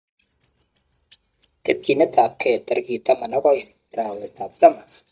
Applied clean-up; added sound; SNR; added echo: neural mask model DeepFilterNet 3.